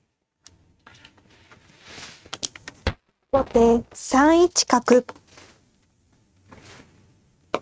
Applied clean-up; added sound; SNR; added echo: neural mask model RNNoise.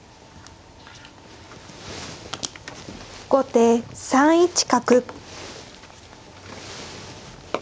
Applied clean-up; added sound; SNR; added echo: none; none; none; none.